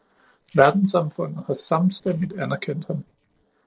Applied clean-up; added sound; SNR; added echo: neural separator model SepFormer DNS4.